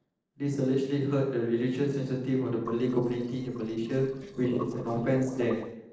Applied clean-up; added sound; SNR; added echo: neural separator model SepFormer DNS4.